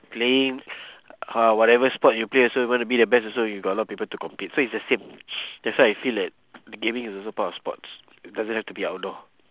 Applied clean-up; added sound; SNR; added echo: none; none; none; none.